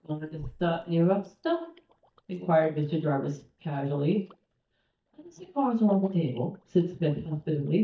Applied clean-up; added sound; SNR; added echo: neural mask model DeepFilterNet 3.